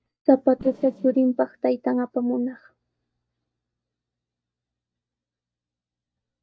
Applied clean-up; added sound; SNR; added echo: neural mask model DeepFilterNet 3.